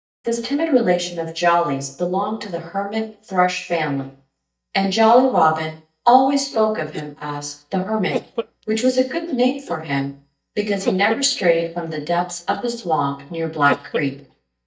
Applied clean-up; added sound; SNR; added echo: neural mask model DeepFilterNet 3.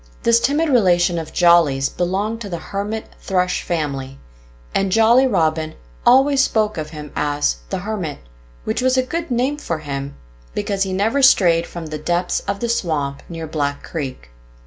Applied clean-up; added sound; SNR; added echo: none; none; none; none.